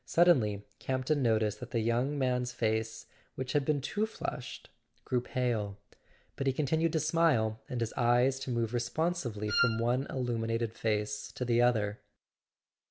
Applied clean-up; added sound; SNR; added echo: none; Wind instrument, woodwind instrument; 3 dB; none.